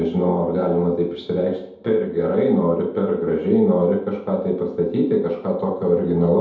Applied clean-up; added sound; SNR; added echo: none; none; none; reverberation time 0.8 s.